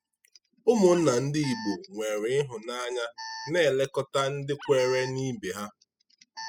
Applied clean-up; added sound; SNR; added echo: classical method spectral subtraction.